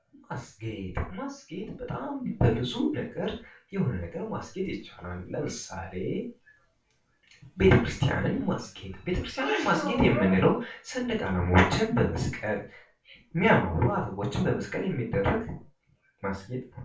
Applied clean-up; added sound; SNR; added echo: none; none; none; reverberation time 0.3 s.